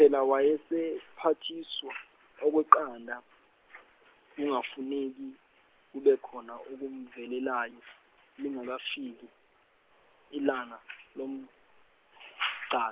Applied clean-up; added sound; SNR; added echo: none; none; none; none.